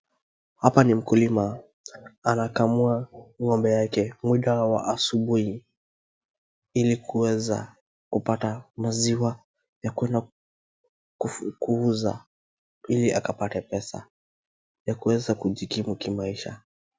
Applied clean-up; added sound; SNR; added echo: none; none; none; none.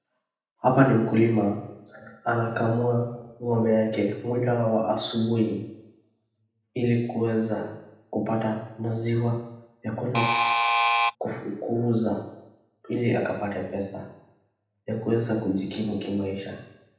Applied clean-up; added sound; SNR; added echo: none; Alarm; -5 dB; reverberation time 0.8 s.